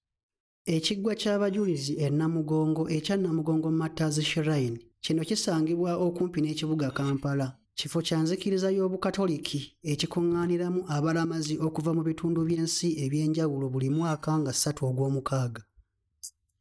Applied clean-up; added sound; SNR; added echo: neural mask model DeepFilterNet 3.